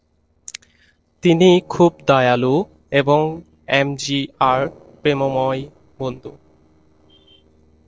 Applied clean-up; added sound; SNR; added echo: neural separator model SepFormer DNS4.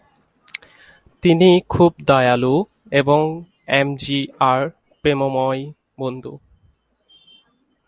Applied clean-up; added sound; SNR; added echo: none; none; none; none.